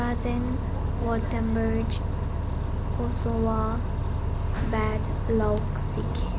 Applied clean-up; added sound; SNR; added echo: none; Bus; -4 dB; none.